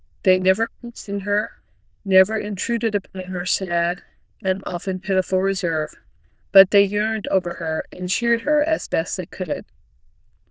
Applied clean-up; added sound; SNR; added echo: neural diffusion model UNIVERSE++.